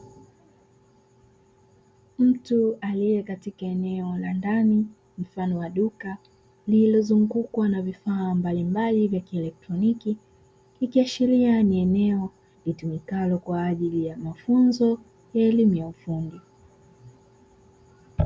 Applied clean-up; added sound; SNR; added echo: none; none; none; none.